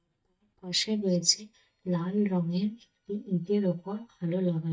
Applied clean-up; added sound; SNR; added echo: neural mask model DeepFilterNet 3.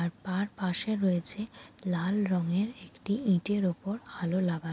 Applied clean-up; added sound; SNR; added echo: none; none; none; none.